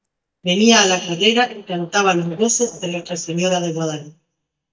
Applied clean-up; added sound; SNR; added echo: neural mask model DeepFilterNet 3.